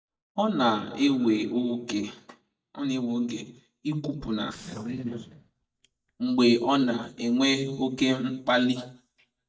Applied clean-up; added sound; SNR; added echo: neural mask model DeepFilterNet 3.